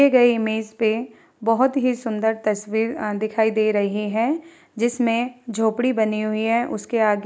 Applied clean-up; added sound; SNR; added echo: neural mask model Resemble Enhance denoiser.